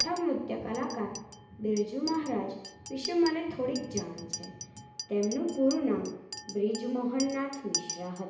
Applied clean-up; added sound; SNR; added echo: none; Chink, clink; 10 dB; reverberation time 0.8 s.